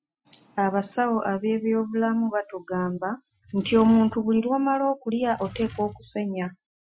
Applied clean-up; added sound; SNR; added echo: classical method Wiener filter.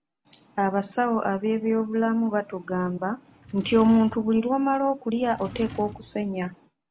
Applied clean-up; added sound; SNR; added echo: none; Drawer open or close; 18 dB; none.